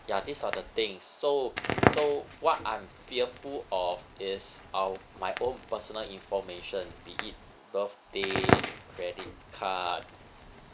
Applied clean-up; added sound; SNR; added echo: none; Crackle; 2 dB; none.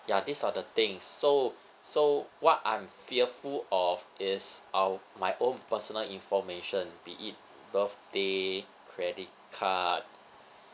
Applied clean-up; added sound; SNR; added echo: none; none; none; none.